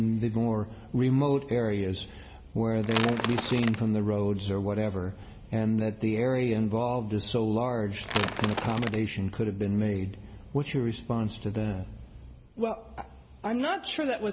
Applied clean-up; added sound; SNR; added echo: none; Crackle / Crushing / Wood; 2 dB; reverberation time 0.3 s.